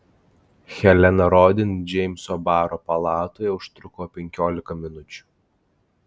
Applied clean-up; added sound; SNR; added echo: none; none; none; none.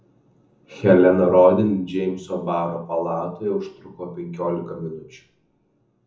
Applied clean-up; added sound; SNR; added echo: none; none; none; reverberation time 0.6 s.